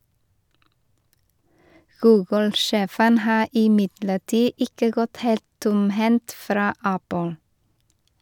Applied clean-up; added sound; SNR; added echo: none; none; none; none.